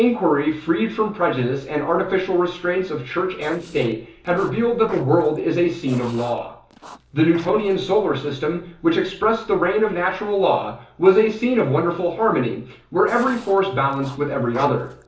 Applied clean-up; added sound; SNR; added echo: neural separator model SepFormer DNS4.